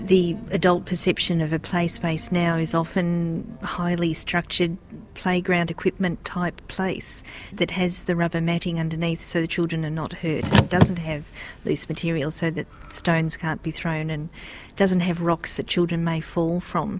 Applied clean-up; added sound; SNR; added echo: none; Car; 1 dB; none.